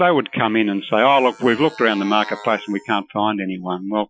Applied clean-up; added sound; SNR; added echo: classical method Wiener filter.